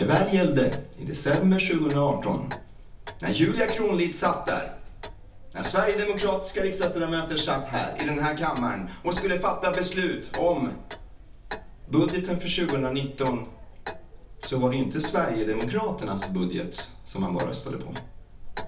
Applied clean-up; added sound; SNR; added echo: none; Clock; 11 dB; reverberation time 0.3 s.